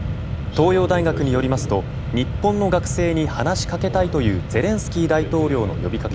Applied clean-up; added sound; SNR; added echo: none; Mechanisms; 5 dB; none.